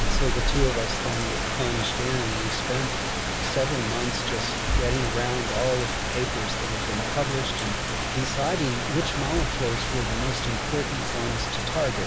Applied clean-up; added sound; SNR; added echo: none; Rain; -3 dB; none.